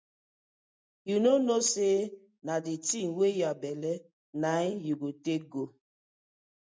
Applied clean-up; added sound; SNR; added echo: none; none; none; none.